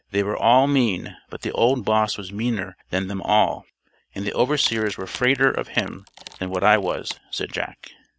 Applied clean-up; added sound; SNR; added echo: neural mask model RNNoise.